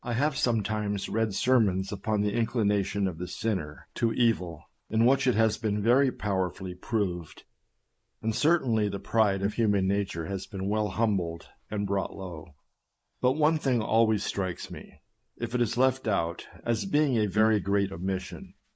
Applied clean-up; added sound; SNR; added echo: neural mask model Resemble Enhance denoiser.